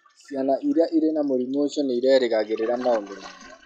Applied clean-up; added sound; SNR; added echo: classical method log-MMSE.